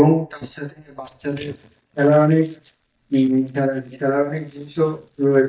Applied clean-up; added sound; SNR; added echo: neural mask model DeepFilterNet 3.